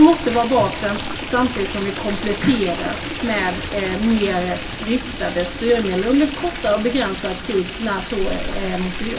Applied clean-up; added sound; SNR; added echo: none; Stream; 7 dB; reverberation time 0.2 s.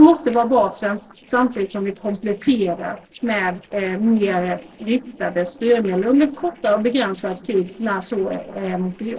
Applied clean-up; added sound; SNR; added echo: neural separator model SepFormer DNS4.